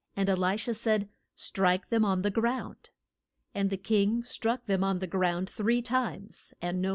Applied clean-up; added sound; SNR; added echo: none; none; none; none.